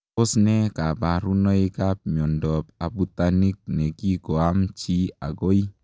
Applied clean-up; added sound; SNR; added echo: none; none; none; none.